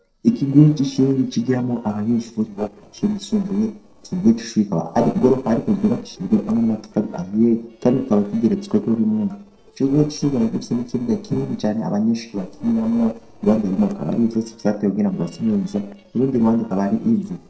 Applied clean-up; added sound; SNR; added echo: neural separator model SepFormer DNS4.